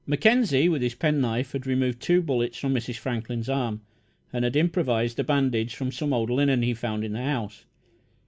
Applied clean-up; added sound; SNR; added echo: none; none; none; none.